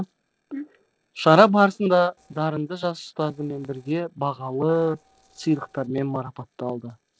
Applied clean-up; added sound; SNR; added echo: neural separator model SepFormer DNS4.